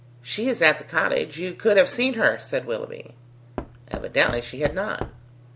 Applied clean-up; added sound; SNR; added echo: none; Knock / Wood; 11 dB; none.